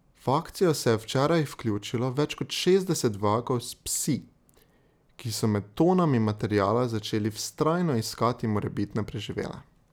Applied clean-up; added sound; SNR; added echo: none; none; none; none.